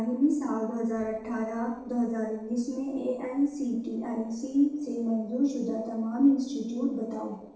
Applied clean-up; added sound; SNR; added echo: neural separator model SepFormer DNS4.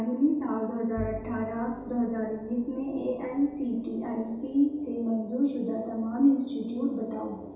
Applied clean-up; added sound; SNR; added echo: none; Bowed string instrument; 16 dB; reverberation time 0.9 s.